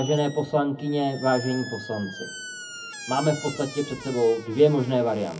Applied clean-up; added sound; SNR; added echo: none; Squeak; 15 dB; reverberation time 0.3 s.